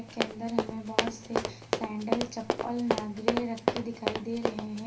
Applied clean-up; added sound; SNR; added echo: none; Run; -3 dB; reverberation time 0.3 s.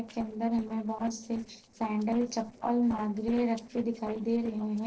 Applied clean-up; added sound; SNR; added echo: neural separator model SepFormer DNS4.